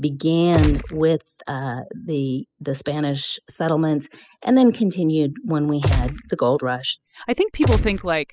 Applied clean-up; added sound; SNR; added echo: classical method spectral subtraction.